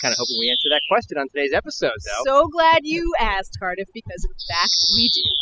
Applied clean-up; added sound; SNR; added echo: classical method spectral subtraction.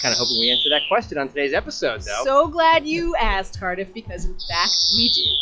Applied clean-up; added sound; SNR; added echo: classical method log-MMSE.